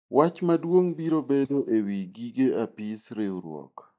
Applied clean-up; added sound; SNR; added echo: neural mask model DeepFilterNet 3.